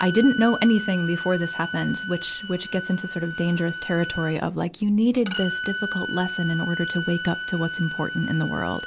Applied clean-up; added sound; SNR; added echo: none; Bowed string instrument; 8 dB; none.